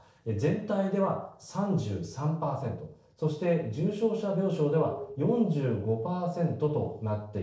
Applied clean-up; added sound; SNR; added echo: neural separator model SepFormer DNS4.